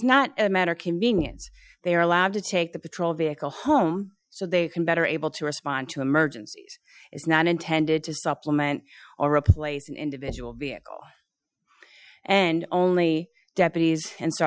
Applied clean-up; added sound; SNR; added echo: classical method Wiener filter.